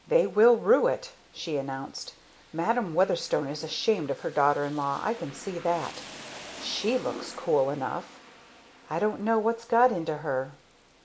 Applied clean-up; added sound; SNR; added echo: none; Rain; 20 dB; none.